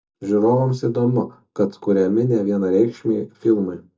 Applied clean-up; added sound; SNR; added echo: none; none; none; reverberation time 0.2 s.